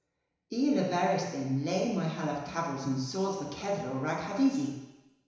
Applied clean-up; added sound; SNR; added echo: none; none; none; reverberation time 1.0 s.